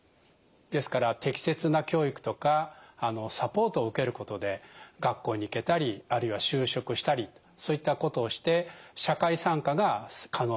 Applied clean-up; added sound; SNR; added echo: none; none; none; none.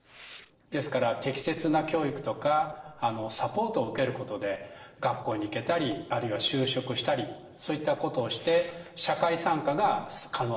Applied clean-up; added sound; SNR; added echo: neural separator model SepFormer DNS4.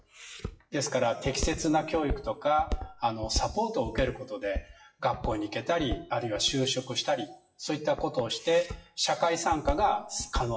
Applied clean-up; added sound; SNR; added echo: classical method WPE with log-MMSE.